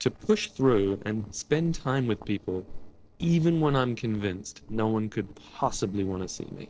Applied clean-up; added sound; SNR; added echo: neural separator model SepFormer DNS4.